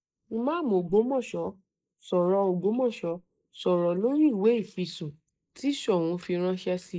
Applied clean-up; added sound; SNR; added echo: neural mask model Resemble Enhance denoiser.